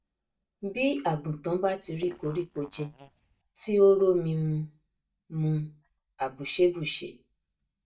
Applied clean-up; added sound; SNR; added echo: neural mask model DeepFilterNet 3.